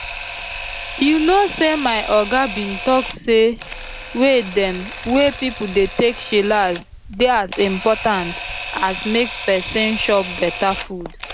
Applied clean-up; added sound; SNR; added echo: none; Camera; 11 dB; none.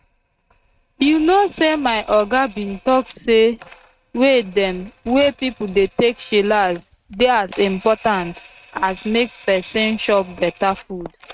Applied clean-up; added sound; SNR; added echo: neural mask model RNNoise.